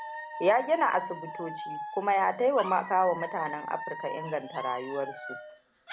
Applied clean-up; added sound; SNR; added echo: none; Alarm / Dog; 10 dB; none.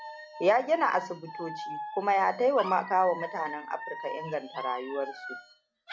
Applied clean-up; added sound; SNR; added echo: classical method log-MMSE.